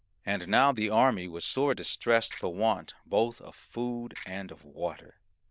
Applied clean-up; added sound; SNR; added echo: neural diffusion model UNIVERSE++.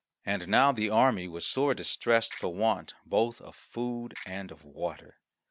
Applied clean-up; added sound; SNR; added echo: neural mask model RNNoise.